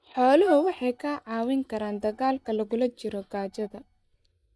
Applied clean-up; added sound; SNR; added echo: neural mask model DeepFilterNet 3.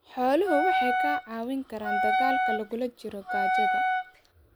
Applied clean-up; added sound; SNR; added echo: none; Wind instrument, woodwind instrument; -3 dB; none.